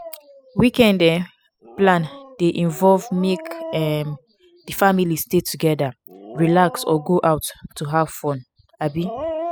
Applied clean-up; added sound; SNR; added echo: classical method spectral subtraction.